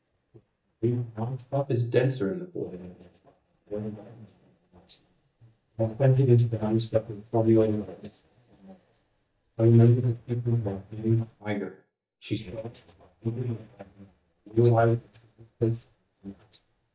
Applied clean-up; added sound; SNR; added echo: neural mask model DeepFilterNet 3.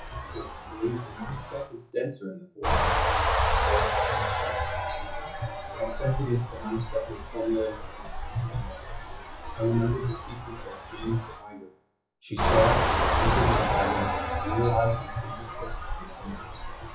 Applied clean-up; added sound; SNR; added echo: classical method WPE with log-MMSE.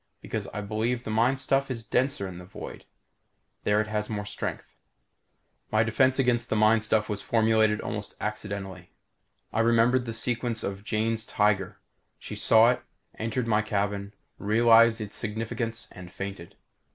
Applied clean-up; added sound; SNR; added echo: none; none; none; none.